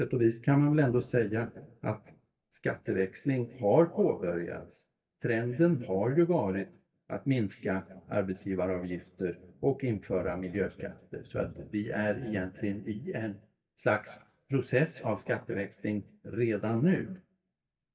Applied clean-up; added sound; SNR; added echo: neural mask model DeepFilterNet 3.